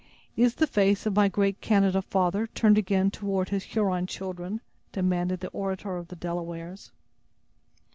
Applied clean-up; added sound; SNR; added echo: none; none; none; none.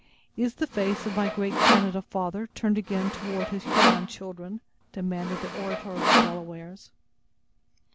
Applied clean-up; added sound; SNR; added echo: none; Sawing; -3 dB; none.